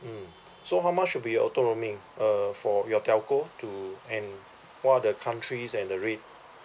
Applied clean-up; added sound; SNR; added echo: none; none; none; none.